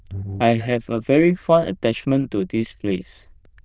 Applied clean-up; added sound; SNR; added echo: neural diffusion model UNIVERSE++.